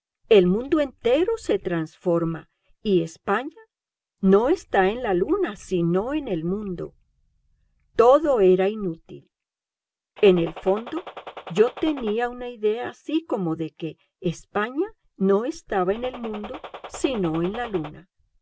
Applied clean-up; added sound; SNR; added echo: none; Gunshot, gunfire; 15 dB; none.